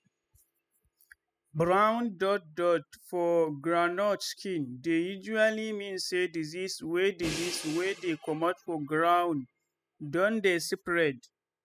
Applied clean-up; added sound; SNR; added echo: classical method spectral subtraction.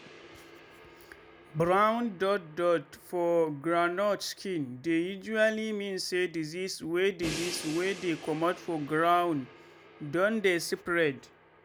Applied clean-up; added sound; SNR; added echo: none; Crash cymbal; 18 dB; none.